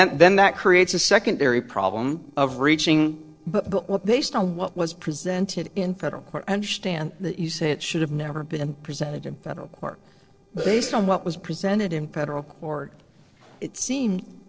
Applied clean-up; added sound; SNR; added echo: neural separator model SepFormer DNS4.